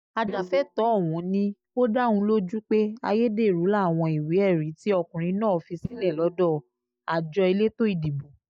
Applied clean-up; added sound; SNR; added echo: neural mask model DeepFilterNet 3.